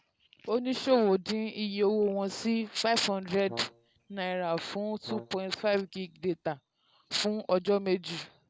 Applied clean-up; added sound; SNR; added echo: none; Brass instrument; 18 dB; none.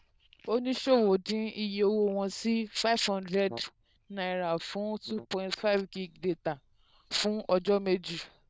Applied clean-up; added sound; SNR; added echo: neural diffusion model UNIVERSE++.